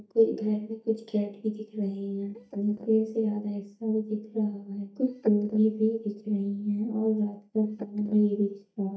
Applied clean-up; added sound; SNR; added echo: neural mask model DeepFilterNet 3.